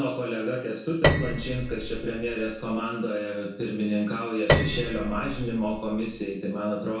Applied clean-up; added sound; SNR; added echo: none; Piano; -1 dB; reverberation time 0.5 s.